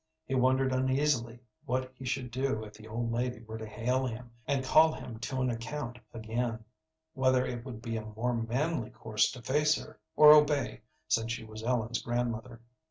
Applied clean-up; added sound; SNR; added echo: none; none; none; none.